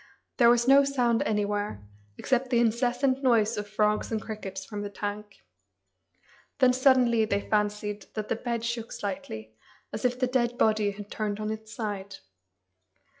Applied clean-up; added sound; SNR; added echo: classical method log-MMSE.